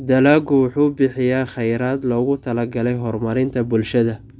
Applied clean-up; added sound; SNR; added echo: none; none; none; none.